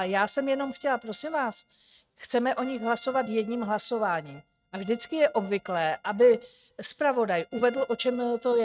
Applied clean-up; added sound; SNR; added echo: neural mask model RNNoise.